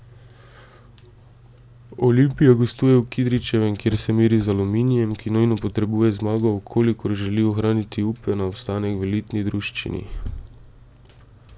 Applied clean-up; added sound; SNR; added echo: none; none; none; none.